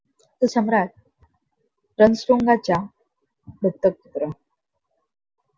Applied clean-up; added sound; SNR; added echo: none; none; none; none.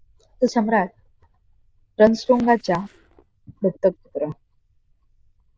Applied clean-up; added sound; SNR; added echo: neural diffusion model UNIVERSE++.